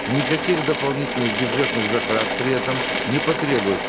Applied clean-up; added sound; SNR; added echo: none; Drill / Mechanisms; 1 dB; none.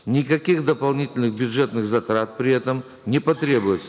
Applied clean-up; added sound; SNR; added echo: none; none; none; none.